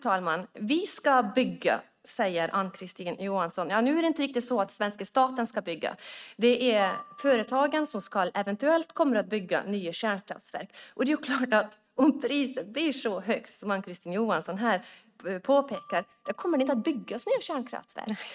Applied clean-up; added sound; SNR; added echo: neural mask model RNNoise.